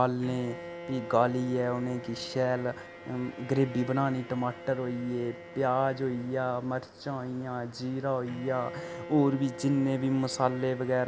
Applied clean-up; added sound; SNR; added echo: none; Bowed string instrument; 14 dB; none.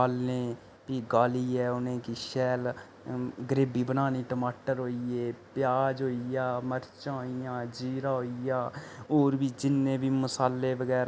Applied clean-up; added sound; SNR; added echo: none; none; none; none.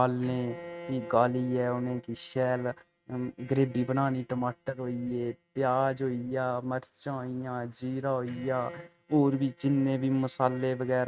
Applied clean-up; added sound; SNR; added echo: neural mask model RNNoise.